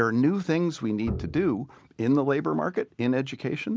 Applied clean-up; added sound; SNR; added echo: none; Bowed string instrument; 12 dB; none.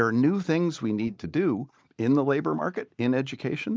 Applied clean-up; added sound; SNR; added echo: neural mask model DeepFilterNet 3.